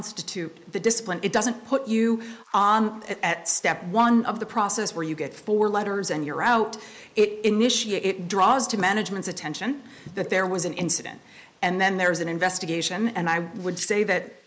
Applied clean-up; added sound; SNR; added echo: neural mask model Resemble Enhance denoiser.